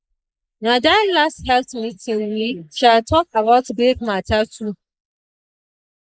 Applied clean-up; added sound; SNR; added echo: neural mask model Resemble Enhance denoiser.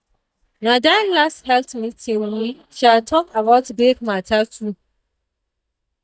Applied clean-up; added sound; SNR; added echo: neural mask model DeepFilterNet 3.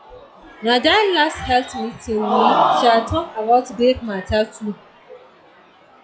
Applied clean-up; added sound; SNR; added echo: classical method log-MMSE.